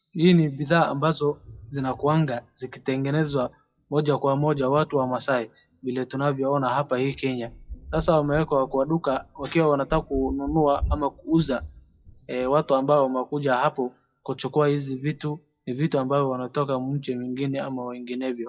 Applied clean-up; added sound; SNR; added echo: classical method WPE with log-MMSE.